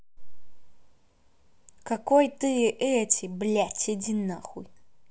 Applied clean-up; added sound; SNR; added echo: none; none; none; none.